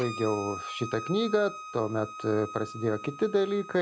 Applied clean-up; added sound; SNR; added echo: none; Bowed string instrument; 12 dB; none.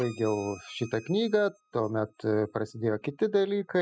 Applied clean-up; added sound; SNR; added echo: classical method spectral subtraction.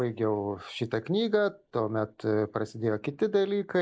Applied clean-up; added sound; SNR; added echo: neural mask model Resemble Enhance denoiser.